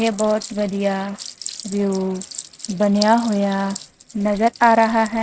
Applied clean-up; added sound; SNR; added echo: neural mask model RNNoise.